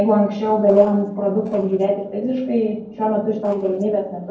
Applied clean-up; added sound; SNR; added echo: neural separator model SepFormer DNS4.